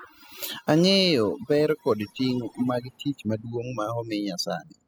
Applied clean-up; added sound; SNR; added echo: classical method spectral subtraction.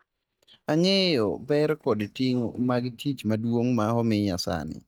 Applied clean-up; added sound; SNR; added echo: neural mask model DeepFilterNet 3.